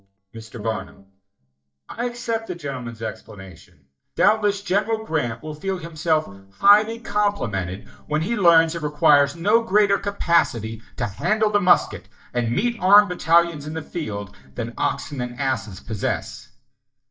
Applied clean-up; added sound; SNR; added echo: neural mask model DeepFilterNet 3.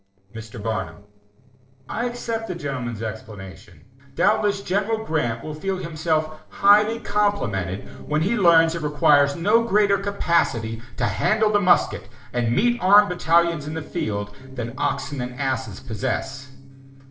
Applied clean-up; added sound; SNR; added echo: neural separator model SepFormer DNS4.